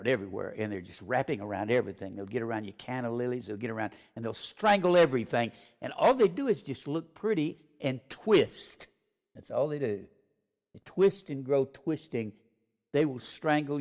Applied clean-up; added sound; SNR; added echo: none; none; none; none.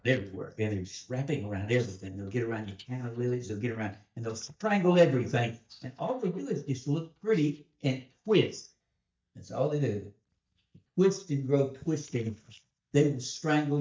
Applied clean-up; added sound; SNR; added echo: neural mask model DeepFilterNet 3.